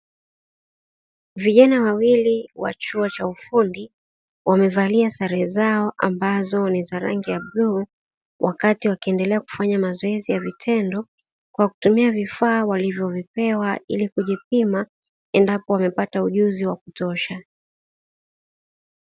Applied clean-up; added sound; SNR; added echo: none; none; none; none.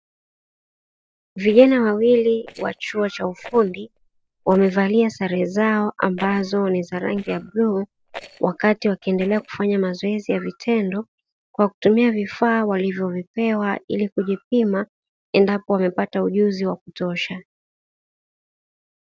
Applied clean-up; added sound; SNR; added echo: neural separator model SepFormer DNS4.